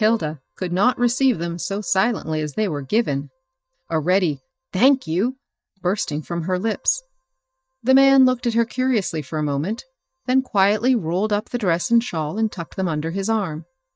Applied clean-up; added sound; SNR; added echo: neural mask model DeepFilterNet 3.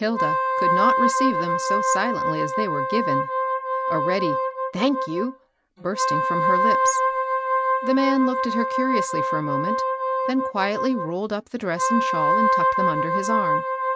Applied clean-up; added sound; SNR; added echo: none; Wind instrument, woodwind instrument; -4 dB; none.